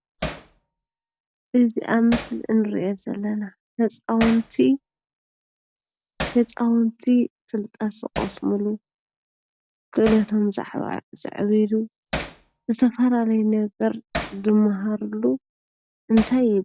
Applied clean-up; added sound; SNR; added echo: none; Hammer; 15 dB; none.